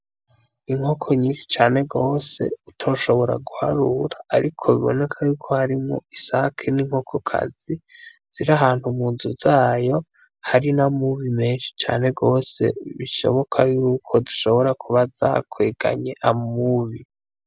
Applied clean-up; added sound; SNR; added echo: none; none; none; none.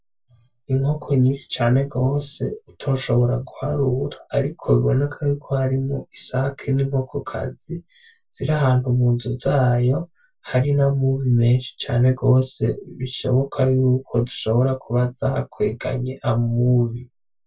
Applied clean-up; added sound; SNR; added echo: none; none; none; reverberation time 0.1 s.